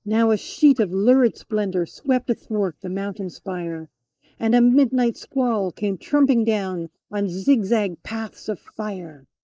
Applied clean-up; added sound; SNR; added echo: neural mask model Resemble Enhance denoiser.